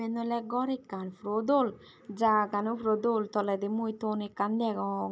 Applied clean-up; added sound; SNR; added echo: none; none; none; none.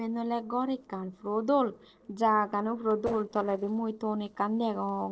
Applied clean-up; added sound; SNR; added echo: neural separator model SepFormer DNS4.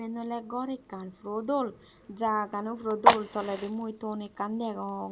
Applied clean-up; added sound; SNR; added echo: none; Fire; 0 dB; none.